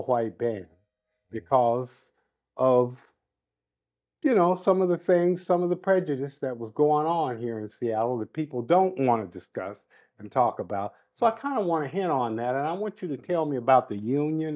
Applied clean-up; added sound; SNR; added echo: neural mask model DeepFilterNet 3.